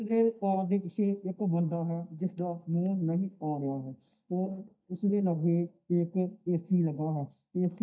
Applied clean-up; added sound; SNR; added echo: neural mask model DeepFilterNet 3.